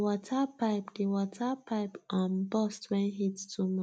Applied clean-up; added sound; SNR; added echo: none; none; none; none.